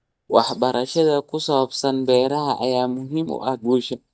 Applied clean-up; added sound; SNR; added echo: neural mask model DeepFilterNet 3.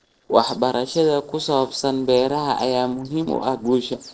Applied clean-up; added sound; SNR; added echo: neural separator model SepFormer DNS4.